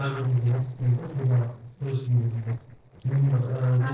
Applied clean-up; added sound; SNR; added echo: neural separator model SepFormer DNS4.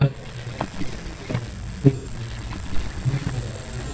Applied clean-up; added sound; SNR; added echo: neural mask model DeepFilterNet 3.